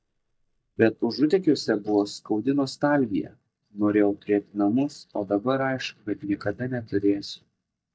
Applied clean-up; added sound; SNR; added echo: neural mask model DeepFilterNet 3.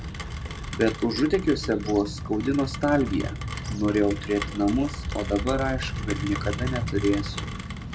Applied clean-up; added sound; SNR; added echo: none; Rain; 5 dB; none.